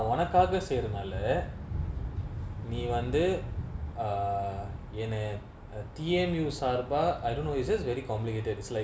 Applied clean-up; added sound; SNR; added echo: none; none; none; none.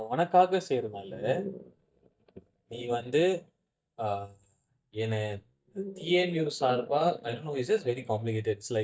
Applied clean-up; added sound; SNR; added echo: neural mask model DeepFilterNet 3.